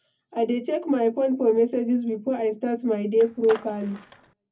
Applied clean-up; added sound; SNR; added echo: none; Skateboard; 17 dB; reverberation time 0.3 s.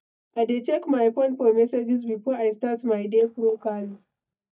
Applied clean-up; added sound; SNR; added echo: neural mask model DeepFilterNet 3.